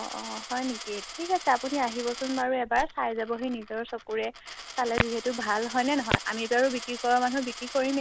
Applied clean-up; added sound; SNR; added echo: none; Coin (dropping); 12 dB; none.